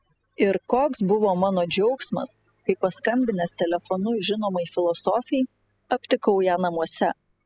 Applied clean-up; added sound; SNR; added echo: classical method spectral subtraction.